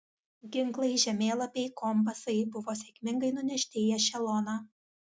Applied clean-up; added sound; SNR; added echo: none; none; none; none.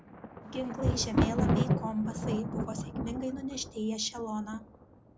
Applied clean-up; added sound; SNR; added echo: none; Thunder; -3 dB; none.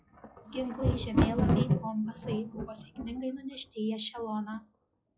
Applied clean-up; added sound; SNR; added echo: classical method log-MMSE.